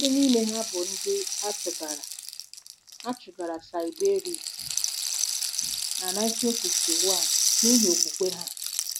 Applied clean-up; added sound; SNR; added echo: none; Rattle (instrument); -1 dB; none.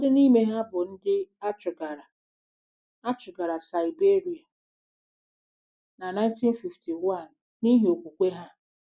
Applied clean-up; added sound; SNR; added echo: none; none; none; none.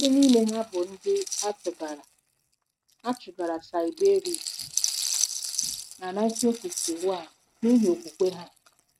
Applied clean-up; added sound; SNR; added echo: neural mask model RNNoise.